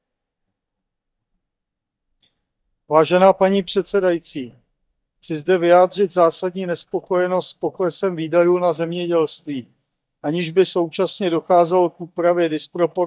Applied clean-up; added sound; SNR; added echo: neural mask model DeepFilterNet 3.